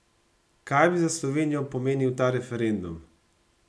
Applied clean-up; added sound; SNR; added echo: none; none; none; none.